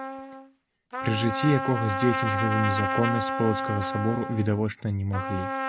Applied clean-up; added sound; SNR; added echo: none; Trumpet; 3 dB; none.